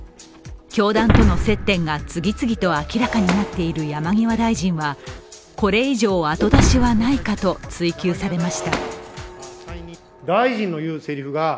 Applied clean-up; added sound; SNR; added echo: none; Shatter; 4 dB; none.